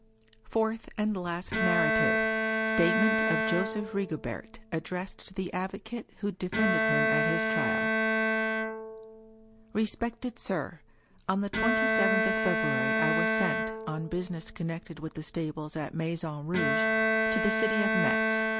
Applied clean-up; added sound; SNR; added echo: none; Bowed string instrument; -3 dB; none.